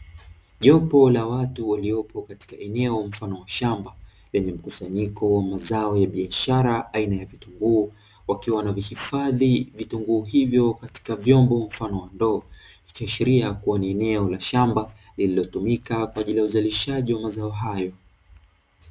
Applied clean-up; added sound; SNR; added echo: none; none; none; none.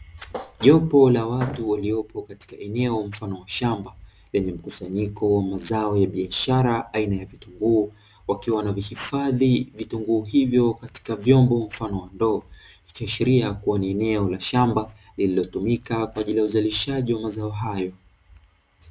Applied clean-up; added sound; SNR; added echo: none; Thump, thud; 15 dB; none.